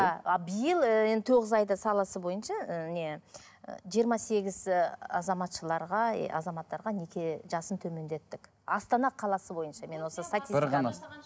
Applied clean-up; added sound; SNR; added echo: none; none; none; none.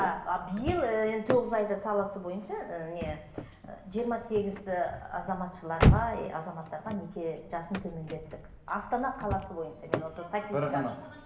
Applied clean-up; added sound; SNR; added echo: none; Slam / Car; 2 dB; reverberation time 0.8 s.